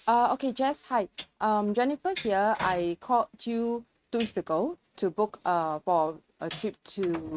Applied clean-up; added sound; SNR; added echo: neural mask model RNNoise.